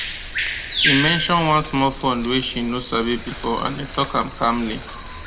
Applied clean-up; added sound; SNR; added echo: none; Bird vocalization, bird call, bird song; 5 dB; reverberation time 1.1 s.